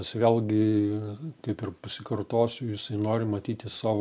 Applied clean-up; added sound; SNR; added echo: none; none; none; none.